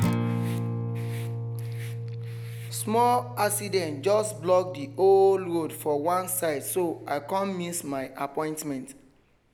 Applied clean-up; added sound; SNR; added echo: none; Acoustic guitar; 7 dB; none.